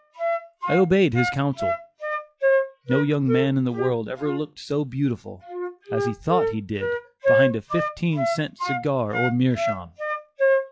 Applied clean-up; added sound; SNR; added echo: classical method log-MMSE.